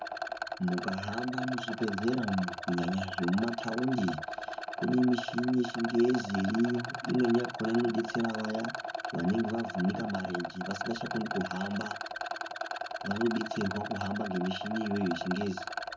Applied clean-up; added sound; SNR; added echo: none; Rattle; 6 dB; reverberation time 0.3 s.